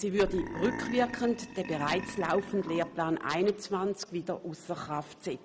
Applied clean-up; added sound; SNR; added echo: none; Burping, eructation; 9 dB; none.